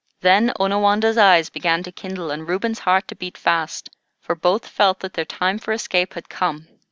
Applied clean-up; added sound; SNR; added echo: none; none; none; none.